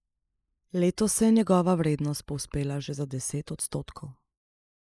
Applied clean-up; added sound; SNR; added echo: neural mask model Resemble Enhance denoiser.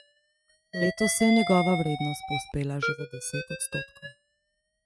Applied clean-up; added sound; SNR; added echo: neural mask model RNNoise.